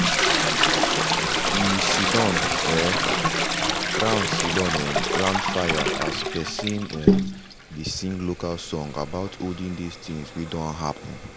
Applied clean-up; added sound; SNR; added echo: none; Toilet flush; -5 dB; none.